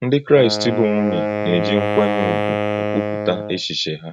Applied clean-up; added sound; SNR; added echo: neural mask model RNNoise.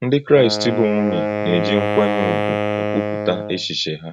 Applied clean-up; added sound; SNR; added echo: none; Wind instrument, woodwind instrument; 3 dB; none.